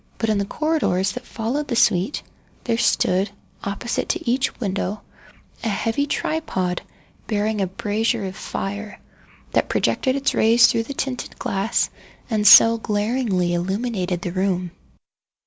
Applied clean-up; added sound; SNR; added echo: none; none; none; none.